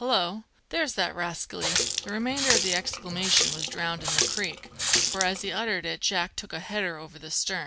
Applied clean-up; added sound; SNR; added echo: none; Water tap, faucet; -2 dB; none.